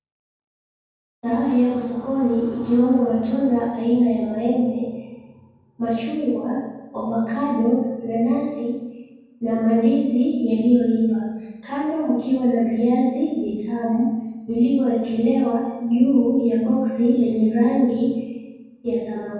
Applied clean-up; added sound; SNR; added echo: none; none; none; reverberation time 1.3 s.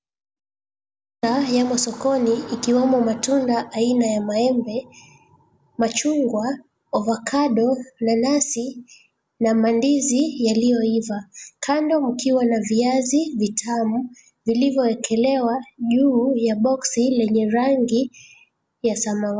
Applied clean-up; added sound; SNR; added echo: none; none; none; none.